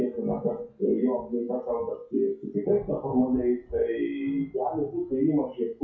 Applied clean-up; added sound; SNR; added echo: classical method WPE with log-MMSE.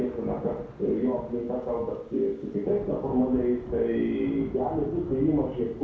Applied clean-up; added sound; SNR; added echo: none; Thunder / Rain; 14 dB; reverberation time 0.6 s.